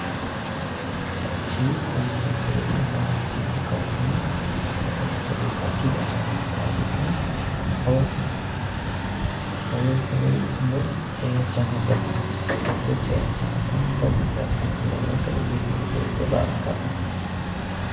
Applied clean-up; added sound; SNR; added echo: none; Truck; 0 dB; reverberation time 0.9 s.